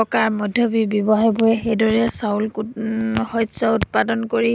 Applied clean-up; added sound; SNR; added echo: none; none; none; none.